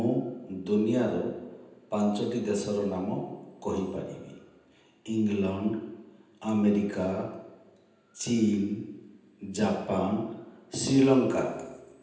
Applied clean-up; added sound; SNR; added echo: none; none; none; reverberation time 0.9 s.